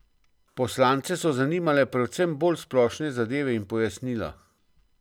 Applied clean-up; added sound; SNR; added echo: none; none; none; none.